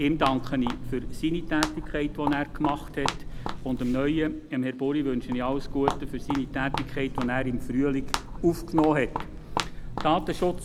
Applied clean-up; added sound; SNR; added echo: none; Walk, footsteps; 5 dB; none.